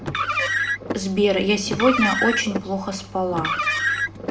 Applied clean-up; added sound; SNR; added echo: none; Car; 2 dB; reverberation time 0.6 s.